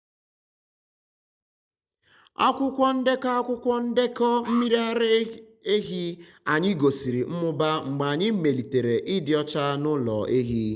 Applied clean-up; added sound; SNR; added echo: neural mask model DeepFilterNet 3.